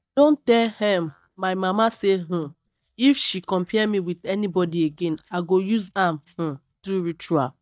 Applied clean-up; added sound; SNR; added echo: neural mask model DeepFilterNet 3.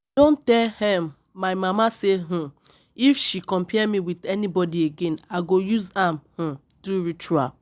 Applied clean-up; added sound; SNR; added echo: none; none; none; none.